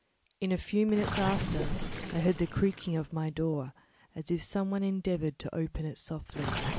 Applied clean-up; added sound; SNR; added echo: none; Gurgling; 7 dB; none.